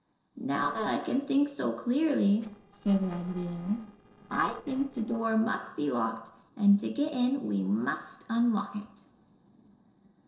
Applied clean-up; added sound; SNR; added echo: neural separator model SepFormer DNS4.